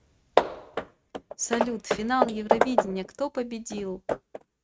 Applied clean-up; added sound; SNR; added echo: neural mask model RNNoise.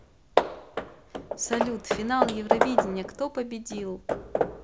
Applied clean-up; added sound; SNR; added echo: none; Hammer / Wood; -4 dB; none.